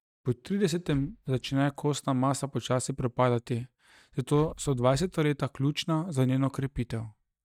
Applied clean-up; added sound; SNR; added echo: neural mask model DeepFilterNet 3.